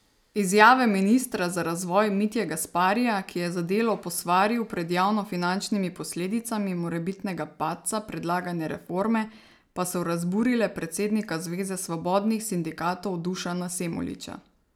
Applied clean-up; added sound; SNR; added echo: none; none; none; none.